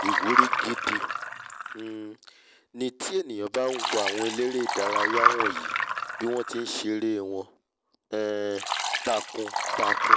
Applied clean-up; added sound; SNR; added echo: none; Liquid; -2 dB; none.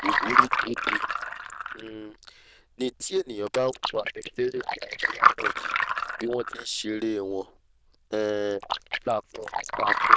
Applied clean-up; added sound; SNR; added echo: neural diffusion model UNIVERSE++.